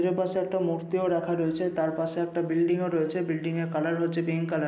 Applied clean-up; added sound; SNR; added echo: none; none; none; none.